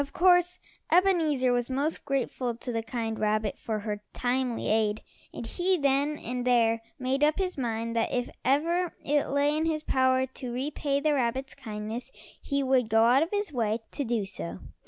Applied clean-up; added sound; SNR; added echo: none; none; none; none.